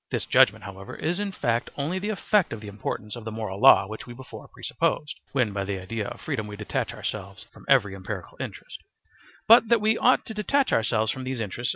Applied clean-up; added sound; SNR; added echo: none; none; none; none.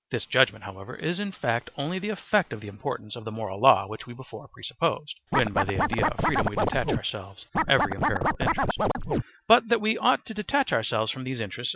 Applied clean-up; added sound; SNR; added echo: none; Scratching (performance technique); -2 dB; none.